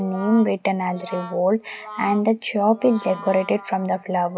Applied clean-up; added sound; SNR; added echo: none; Brass instrument; 17 dB; none.